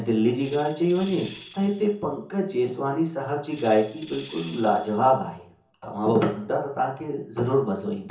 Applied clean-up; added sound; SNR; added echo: none; Tambourine; 6 dB; reverberation time 0.6 s.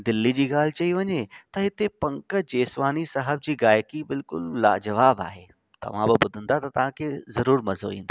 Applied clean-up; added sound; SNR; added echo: none; none; none; none.